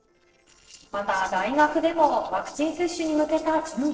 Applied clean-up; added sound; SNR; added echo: neural separator model SepFormer DNS4.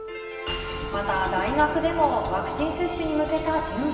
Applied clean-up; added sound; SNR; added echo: none; Wind instrument, woodwind instrument; 12 dB; reverberation time 2.7 s.